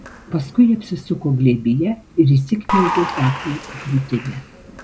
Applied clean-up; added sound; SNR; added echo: none; Applause / Crowd; 10 dB; none.